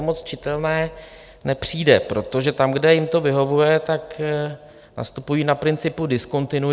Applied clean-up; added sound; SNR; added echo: none; none; none; none.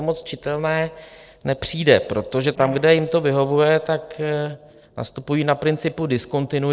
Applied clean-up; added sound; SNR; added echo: neural separator model SepFormer DNS4.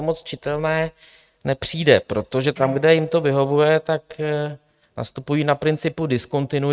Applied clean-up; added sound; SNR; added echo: neural mask model RNNoise.